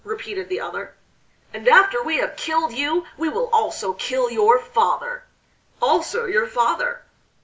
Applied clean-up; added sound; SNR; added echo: none; none; none; none.